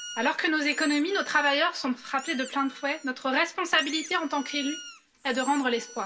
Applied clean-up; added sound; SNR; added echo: none; Squeak; 17 dB; reverberation time 0.2 s.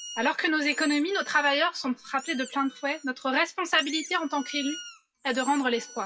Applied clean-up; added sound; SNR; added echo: classical method WPE with log-MMSE.